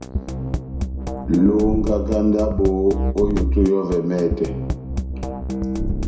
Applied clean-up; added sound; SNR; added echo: none; Drum kit; 2 dB; reverberation time 0.6 s.